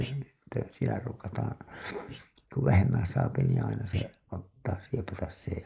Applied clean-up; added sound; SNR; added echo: neural mask model Resemble Enhance denoiser.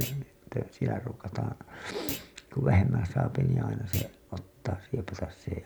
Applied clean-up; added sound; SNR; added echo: none; Thump, thud; 14 dB; none.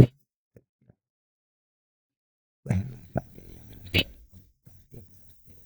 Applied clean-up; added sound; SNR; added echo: neural mask model DeepFilterNet 3.